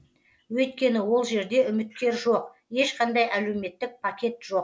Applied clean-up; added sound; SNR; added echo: none; none; none; none.